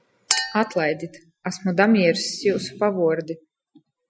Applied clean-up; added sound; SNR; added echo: classical method Wiener filter.